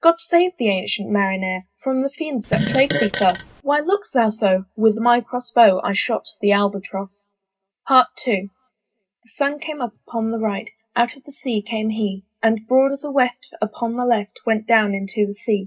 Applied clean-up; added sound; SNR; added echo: none; Fart; 3 dB; reverberation time 0.2 s.